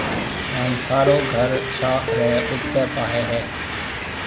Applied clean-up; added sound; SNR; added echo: none; Train + Plucked string instrument; 3 dB; none.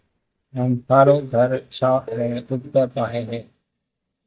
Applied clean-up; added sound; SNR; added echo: neural mask model DeepFilterNet 3.